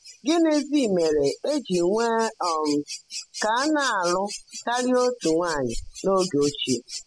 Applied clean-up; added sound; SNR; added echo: classical method spectral subtraction.